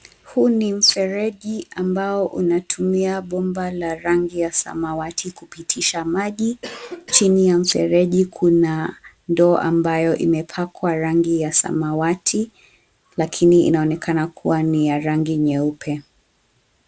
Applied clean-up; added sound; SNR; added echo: none; Cough; 16 dB; none.